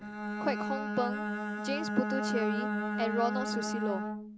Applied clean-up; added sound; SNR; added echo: none; Bowed string instrument; -1 dB; none.